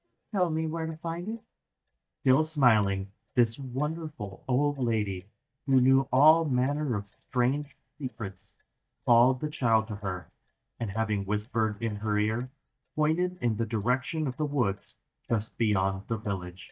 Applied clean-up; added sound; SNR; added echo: neural mask model DeepFilterNet 3.